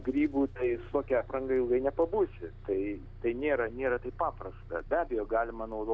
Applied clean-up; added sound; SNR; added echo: none; Bus; 15 dB; none.